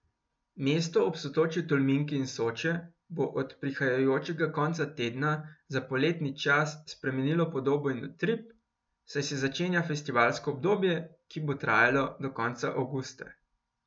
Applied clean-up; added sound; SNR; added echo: none; none; none; none.